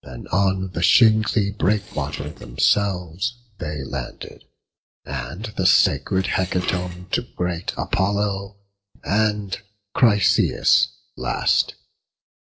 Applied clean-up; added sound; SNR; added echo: neural separator model SepFormer DNS4.